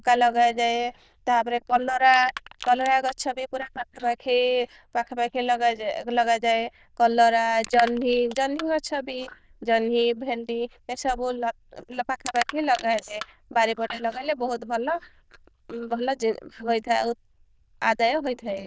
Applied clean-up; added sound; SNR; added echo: neural diffusion model UNIVERSE++.